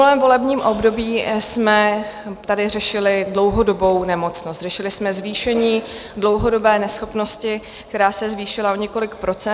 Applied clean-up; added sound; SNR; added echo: none; none; none; none.